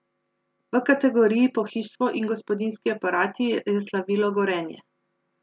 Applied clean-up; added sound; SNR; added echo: none; none; none; none.